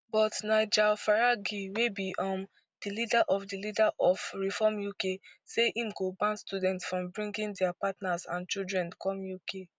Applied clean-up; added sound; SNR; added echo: none; none; none; none.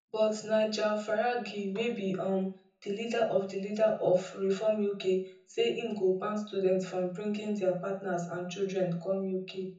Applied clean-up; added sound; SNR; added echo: none; none; none; reverberation time 0.5 s.